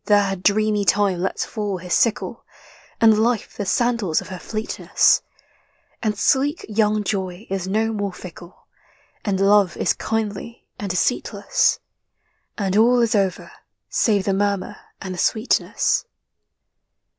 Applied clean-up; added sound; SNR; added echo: none; none; none; none.